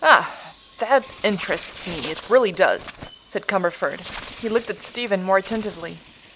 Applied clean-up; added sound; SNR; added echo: none; Bird; 18 dB; none.